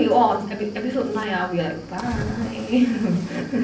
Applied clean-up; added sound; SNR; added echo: none; Cricket / Waves, surf; 13 dB; reverberation time 0.6 s.